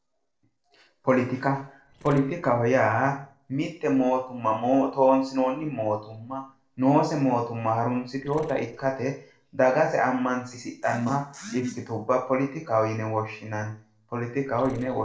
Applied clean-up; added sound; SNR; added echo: neural separator model SepFormer DNS4.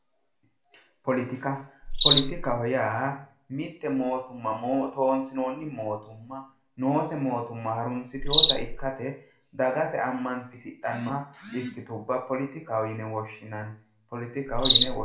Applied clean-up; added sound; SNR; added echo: none; Cricket; -3 dB; reverberation time 0.4 s.